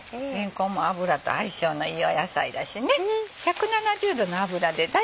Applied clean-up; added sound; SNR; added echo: none; none; none; none.